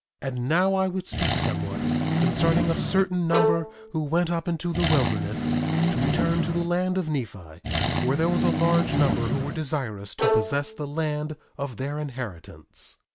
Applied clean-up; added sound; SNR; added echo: none; Accelerating, revving, vroom + Bowed string instrument; -1 dB; none.